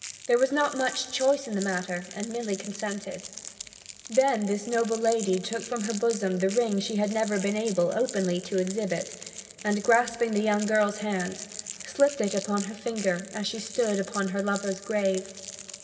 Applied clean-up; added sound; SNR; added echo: none; Crackle; 14 dB; reverberation time 1.5 s.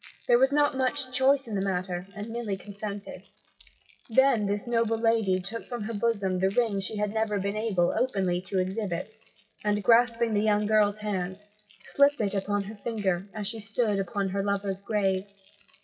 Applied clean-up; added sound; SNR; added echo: classical method WPE with log-MMSE.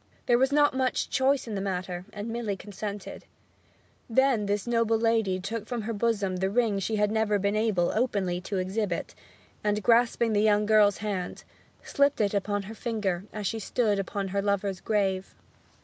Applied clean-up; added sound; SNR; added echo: none; none; none; none.